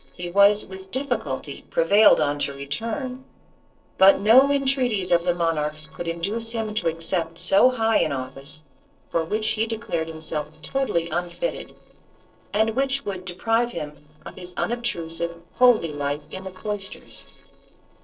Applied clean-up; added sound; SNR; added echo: neural separator model SepFormer DNS4.